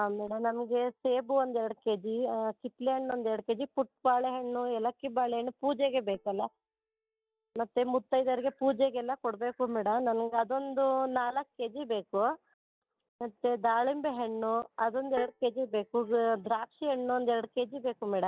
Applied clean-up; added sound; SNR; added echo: neural mask model DeepFilterNet 3.